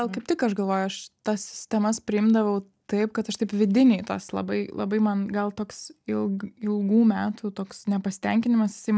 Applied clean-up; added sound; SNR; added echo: none; none; none; none.